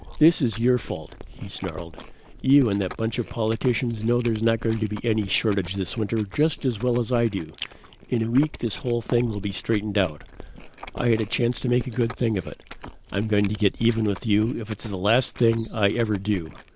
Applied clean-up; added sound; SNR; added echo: none; Chewing, mastication; 16 dB; none.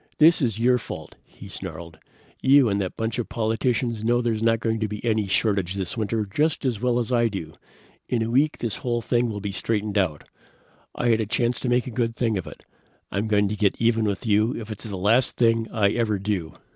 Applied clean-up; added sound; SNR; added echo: none; none; none; none.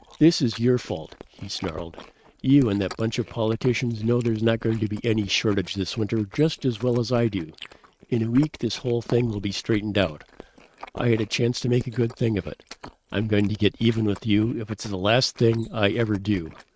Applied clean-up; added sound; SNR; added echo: neural mask model RNNoise.